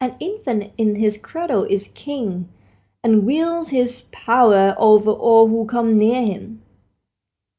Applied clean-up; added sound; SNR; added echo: none; none; none; none.